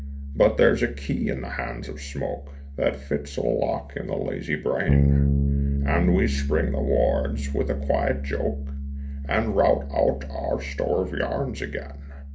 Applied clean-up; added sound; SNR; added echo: none; Bass guitar; 2 dB; reverberation time 0.3 s.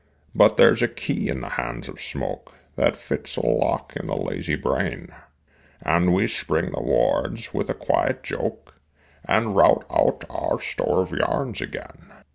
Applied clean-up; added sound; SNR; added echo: none; none; none; none.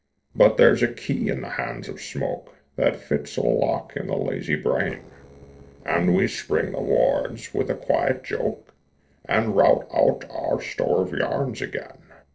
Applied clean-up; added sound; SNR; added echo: neural separator model SepFormer DNS4.